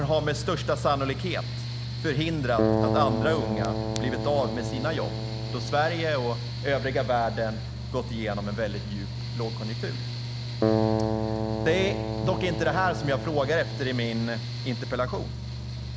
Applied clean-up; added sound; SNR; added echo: none; Mechanical fan + Keyboard (musical); 1 dB; none.